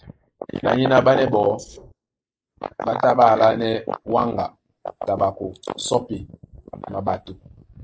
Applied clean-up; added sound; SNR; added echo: neural mask model Resemble Enhance denoiser.